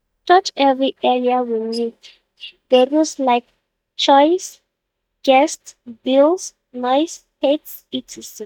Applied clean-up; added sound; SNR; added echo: neural mask model DeepFilterNet 3.